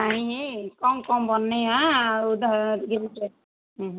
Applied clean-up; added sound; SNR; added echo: none; none; none; none.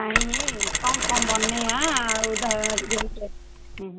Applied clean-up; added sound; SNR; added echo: none; Mechanisms; -2 dB; none.